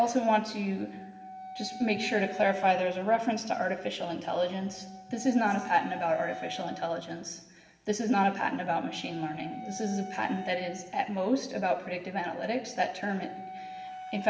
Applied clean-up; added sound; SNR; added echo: none; Wind instrument, woodwind instrument; 14 dB; reverberation time 1.1 s.